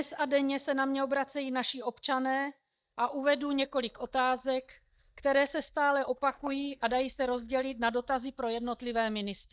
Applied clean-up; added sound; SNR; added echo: neural mask model DeepFilterNet 3.